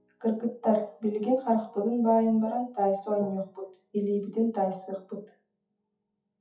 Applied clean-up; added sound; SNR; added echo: classical method WPE with log-MMSE.